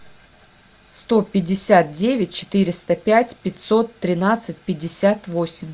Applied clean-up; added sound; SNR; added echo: none; none; none; none.